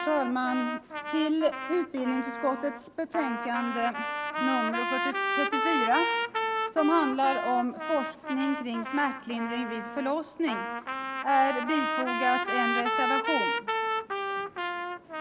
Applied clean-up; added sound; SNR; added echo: none; Trumpet; 2 dB; none.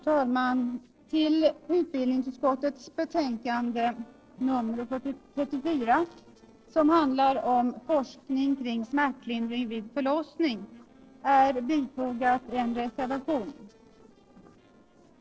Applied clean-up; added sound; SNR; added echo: neural separator model SepFormer DNS4.